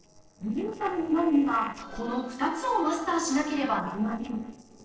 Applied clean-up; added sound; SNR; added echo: neural separator model SepFormer DNS4.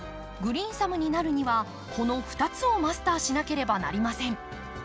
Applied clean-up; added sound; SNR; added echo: none; none; none; none.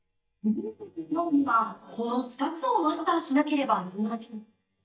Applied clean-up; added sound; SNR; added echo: neural mask model DeepFilterNet 3.